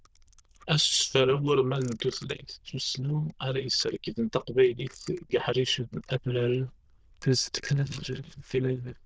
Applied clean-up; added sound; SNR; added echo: neural diffusion model UNIVERSE++.